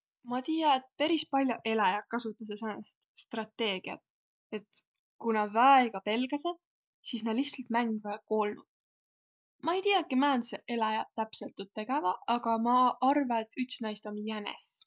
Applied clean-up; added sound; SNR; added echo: none; none; none; none.